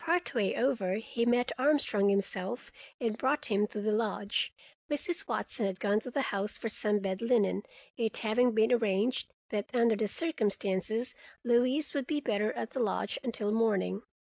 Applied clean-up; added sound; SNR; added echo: none; none; none; none.